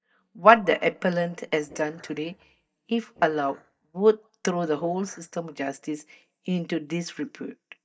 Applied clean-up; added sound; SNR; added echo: neural mask model DeepFilterNet 3.